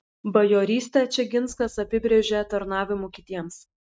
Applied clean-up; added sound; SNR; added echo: neural mask model RNNoise.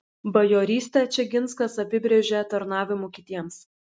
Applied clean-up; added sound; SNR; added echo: none; none; none; none.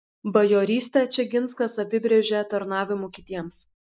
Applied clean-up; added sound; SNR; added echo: neural mask model Resemble Enhance denoiser.